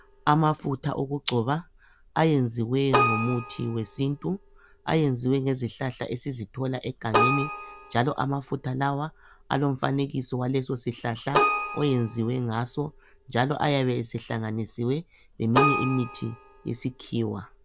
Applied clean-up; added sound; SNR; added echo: none; Keyboard (musical); 4 dB; none.